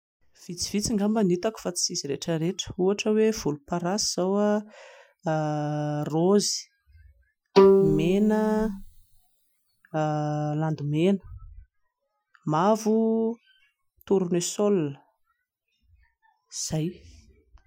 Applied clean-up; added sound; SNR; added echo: classical method Wiener filter.